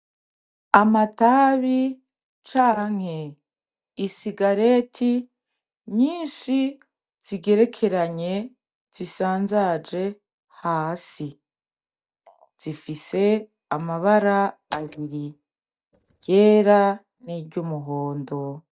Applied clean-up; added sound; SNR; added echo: neural mask model DeepFilterNet 3.